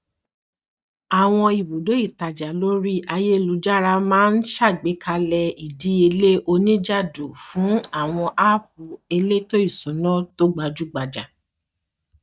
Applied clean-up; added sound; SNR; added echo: neural mask model DeepFilterNet 3.